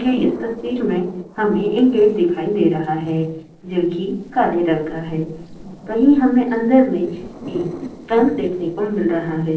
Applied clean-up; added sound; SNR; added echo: neural separator model SepFormer DNS4.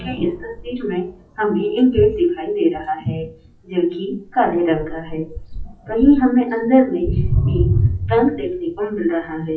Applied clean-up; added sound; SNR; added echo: classical method WPE with log-MMSE.